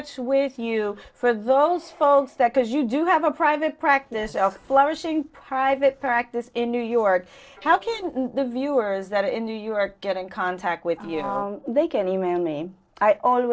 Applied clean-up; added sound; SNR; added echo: neural separator model SepFormer DNS4.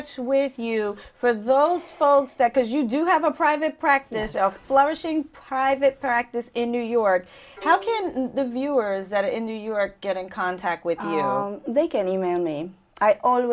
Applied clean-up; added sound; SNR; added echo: none; Bowed string instrument; 19 dB; none.